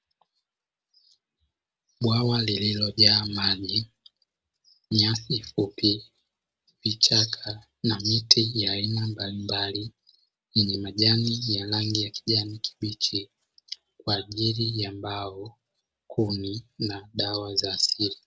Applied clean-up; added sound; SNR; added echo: none; none; none; none.